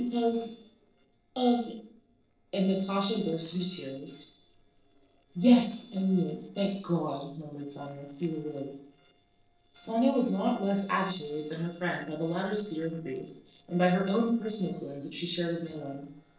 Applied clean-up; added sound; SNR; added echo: neural separator model SepFormer DNS4.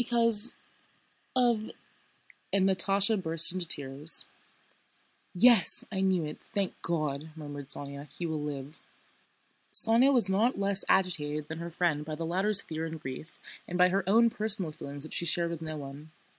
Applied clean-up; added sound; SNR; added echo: none; none; none; none.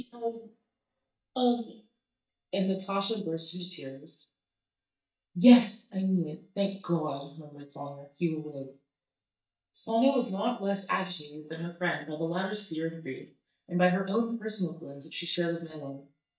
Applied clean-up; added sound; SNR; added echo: neural mask model DeepFilterNet 3.